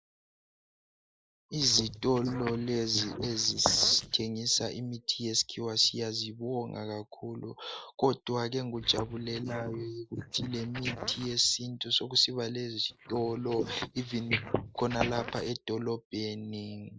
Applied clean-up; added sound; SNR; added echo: neural mask model Resemble Enhance denoiser.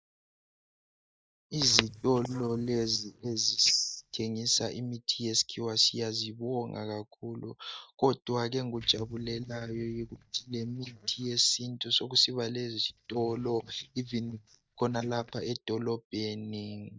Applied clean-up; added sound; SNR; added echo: neural mask model DeepFilterNet 3.